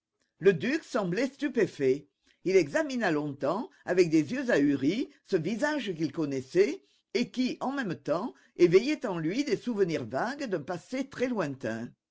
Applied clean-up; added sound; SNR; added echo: none; none; none; none.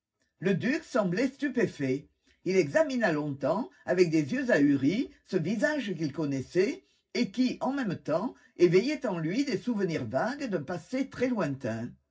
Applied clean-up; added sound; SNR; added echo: none; none; none; reverberation time 0.4 s.